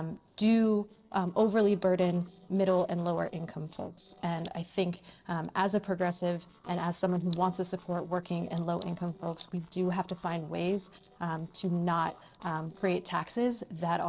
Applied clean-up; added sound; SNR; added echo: neural separator model SepFormer DNS4.